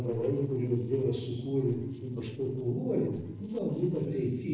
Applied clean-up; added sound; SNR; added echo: neural separator model SepFormer DNS4.